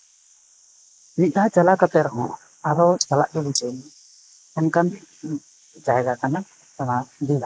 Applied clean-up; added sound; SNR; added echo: neural mask model Resemble Enhance denoiser.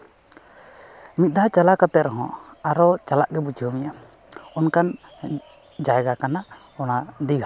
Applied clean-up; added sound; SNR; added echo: none; none; none; none.